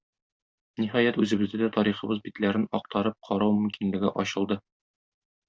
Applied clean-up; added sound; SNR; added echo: none; none; none; none.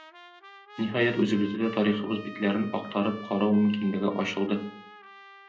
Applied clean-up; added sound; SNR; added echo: none; Trumpet; 18 dB; reverberation time 0.5 s.